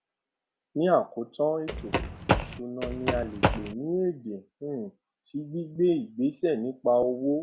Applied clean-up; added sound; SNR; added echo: none; Run; 0 dB; none.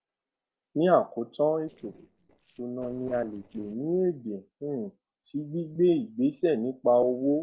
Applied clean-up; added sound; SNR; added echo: neural separator model SepFormer DNS4.